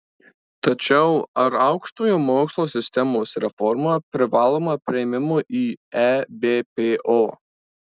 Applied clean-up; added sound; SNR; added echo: none; none; none; none.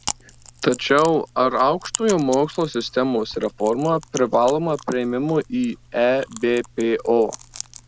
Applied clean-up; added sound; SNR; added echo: none; Chewing, mastication; 16 dB; none.